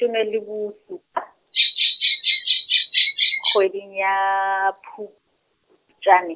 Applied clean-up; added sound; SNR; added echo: none; Bird vocalization, bird call, bird song; -2 dB; none.